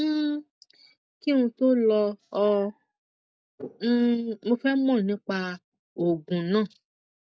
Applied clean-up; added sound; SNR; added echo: none; none; none; none.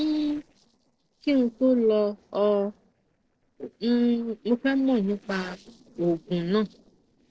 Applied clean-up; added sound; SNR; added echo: neural separator model SepFormer DNS4.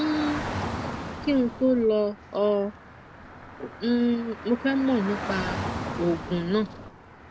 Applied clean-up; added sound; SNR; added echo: none; Traffic noise, roadway noise / Car; 8 dB; none.